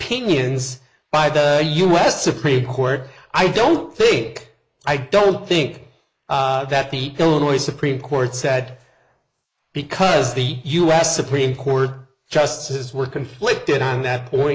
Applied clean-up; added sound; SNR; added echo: neural mask model Resemble Enhance denoiser.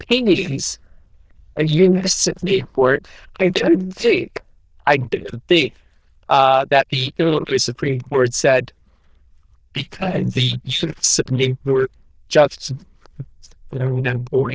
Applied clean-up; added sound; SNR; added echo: neural diffusion model UNIVERSE++.